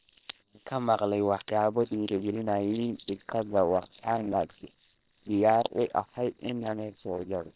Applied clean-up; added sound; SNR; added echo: neural separator model SepFormer WHAM!.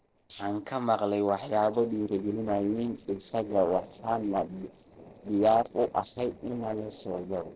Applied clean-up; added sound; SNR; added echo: neural separator model SepFormer DNS4.